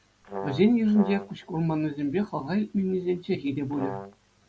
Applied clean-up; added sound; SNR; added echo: none; Brass instrument; 10 dB; none.